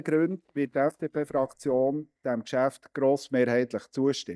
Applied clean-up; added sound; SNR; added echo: neural mask model DeepFilterNet 3.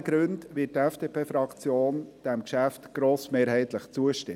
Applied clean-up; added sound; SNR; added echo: none; none; none; none.